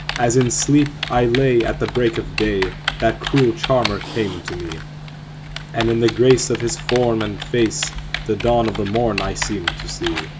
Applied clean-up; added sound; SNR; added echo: none; Typing; 8 dB; none.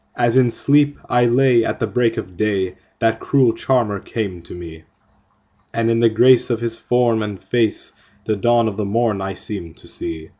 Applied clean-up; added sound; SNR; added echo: none; none; none; none.